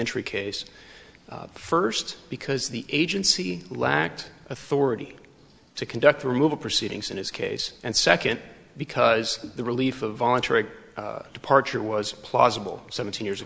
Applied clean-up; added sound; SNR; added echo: none; none; none; none.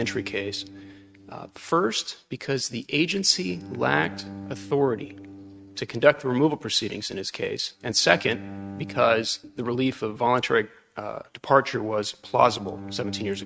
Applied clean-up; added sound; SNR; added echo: neural mask model RNNoise.